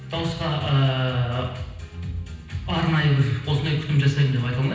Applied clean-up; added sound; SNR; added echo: none; none; none; reverberation time 0.9 s.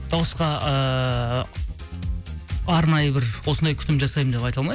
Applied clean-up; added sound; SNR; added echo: none; none; none; none.